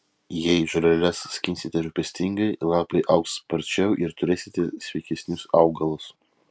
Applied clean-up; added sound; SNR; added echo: none; none; none; none.